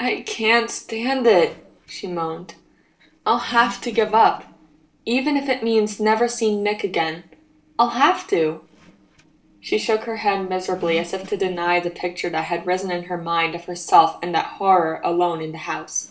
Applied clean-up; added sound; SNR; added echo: neural separator model SepFormer DNS4.